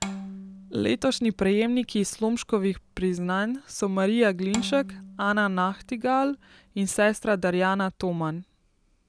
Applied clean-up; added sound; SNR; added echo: none; Bowed string instrument; 15 dB; none.